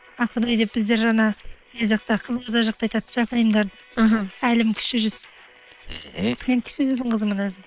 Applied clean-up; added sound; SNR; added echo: neural separator model SepFormer WHAM!.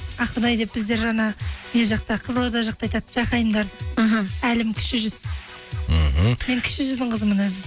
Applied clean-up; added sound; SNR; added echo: none; none; none; none.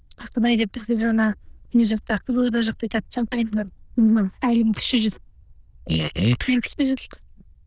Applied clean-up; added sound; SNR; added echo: neural diffusion model UNIVERSE++.